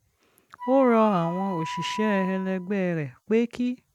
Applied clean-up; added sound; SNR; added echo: none; Wind instrument, woodwind instrument; 10 dB; none.